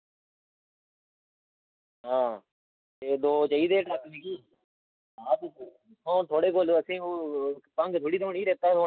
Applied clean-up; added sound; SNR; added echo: none; none; none; none.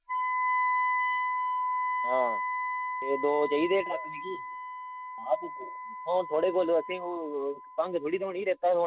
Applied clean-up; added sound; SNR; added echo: none; Wind instrument, woodwind instrument; 2 dB; none.